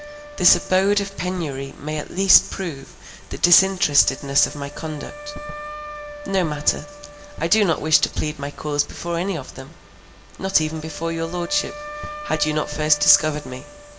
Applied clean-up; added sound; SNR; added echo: none; Wind instrument, woodwind instrument; 15 dB; reverberation time 1.6 s.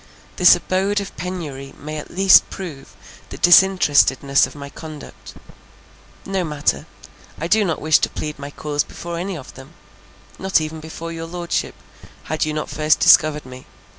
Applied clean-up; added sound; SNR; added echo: none; none; none; none.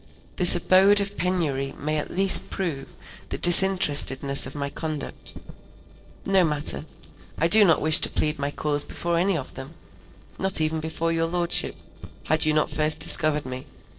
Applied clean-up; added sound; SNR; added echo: neural separator model SepFormer DNS4.